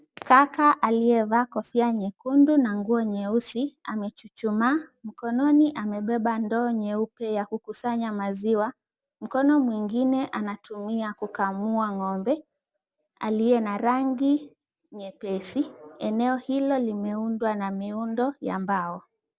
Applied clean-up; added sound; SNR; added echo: none; none; none; none.